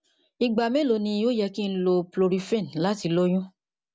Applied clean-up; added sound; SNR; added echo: none; none; none; none.